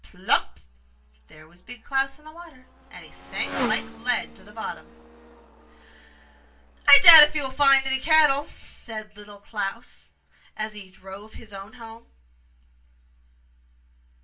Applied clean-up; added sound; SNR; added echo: none; Motorcycle; 15 dB; reverberation time 0.2 s.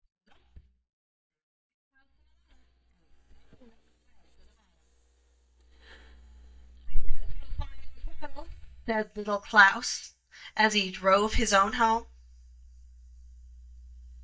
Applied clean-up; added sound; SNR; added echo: neural mask model DeepFilterNet 3.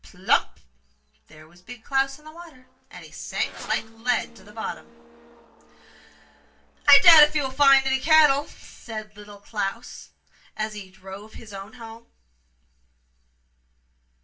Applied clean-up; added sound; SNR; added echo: neural separator model SepFormer DNS4.